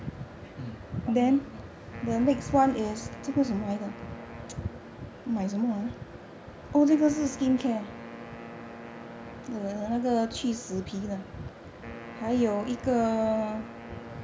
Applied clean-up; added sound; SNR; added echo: none; Wind instrument, woodwind instrument; 17 dB; none.